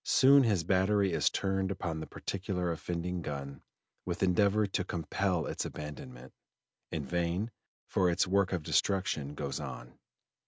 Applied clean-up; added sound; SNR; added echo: none; none; none; none.